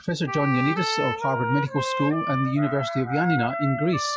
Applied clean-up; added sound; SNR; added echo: classical method Wiener filter.